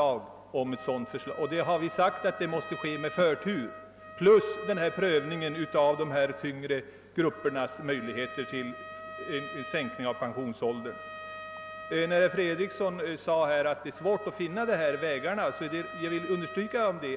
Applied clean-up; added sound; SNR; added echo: none; Trumpet; 13 dB; none.